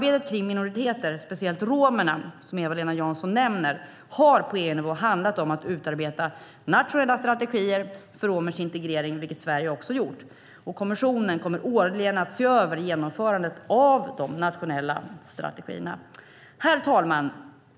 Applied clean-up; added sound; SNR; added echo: none; none; none; none.